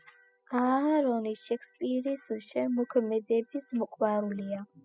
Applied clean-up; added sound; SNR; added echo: classical method spectral subtraction.